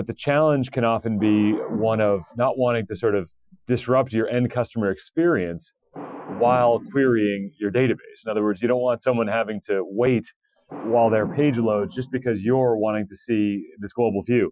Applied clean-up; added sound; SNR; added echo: classical method Wiener filter.